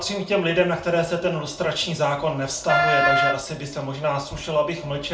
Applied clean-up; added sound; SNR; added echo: none; Wind instrument, woodwind instrument; -2 dB; reverberation time 0.3 s.